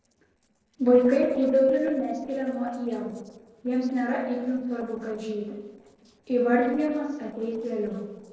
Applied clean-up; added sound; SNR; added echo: neural separator model SepFormer DNS4.